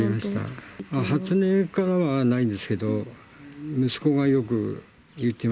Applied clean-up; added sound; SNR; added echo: none; none; none; none.